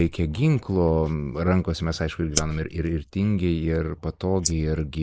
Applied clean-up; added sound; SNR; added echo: neural mask model Resemble Enhance denoiser.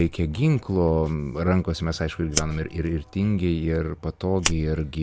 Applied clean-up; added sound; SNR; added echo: none; Fire; 12 dB; none.